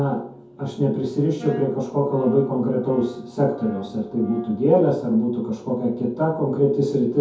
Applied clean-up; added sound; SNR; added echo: none; Wind instrument, woodwind instrument; 20 dB; reverberation time 0.6 s.